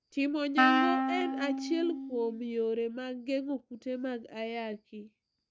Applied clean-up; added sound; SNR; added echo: none; Wind instrument, woodwind instrument; -3 dB; none.